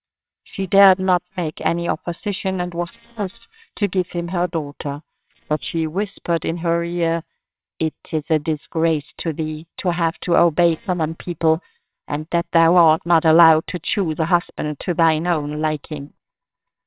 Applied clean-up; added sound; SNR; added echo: neural separator model SepFormer WHAMR!.